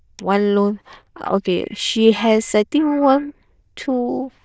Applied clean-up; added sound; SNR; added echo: neural diffusion model UNIVERSE++.